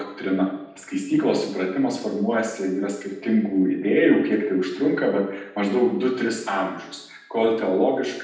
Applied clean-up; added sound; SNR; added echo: none; none; none; reverberation time 0.8 s.